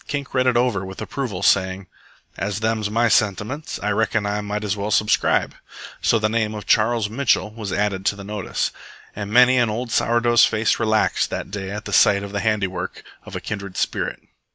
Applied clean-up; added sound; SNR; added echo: none; none; none; none.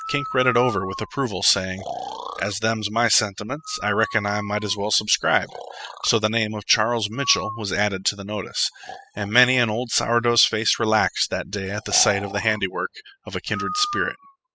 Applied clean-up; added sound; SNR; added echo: classical method spectral subtraction.